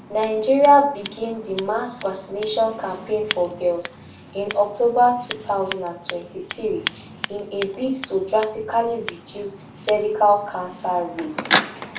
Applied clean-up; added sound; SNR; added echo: none; Scissors; 10 dB; reverberation time 0.4 s.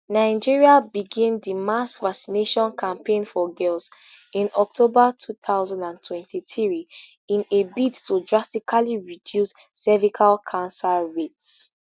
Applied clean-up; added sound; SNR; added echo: none; none; none; none.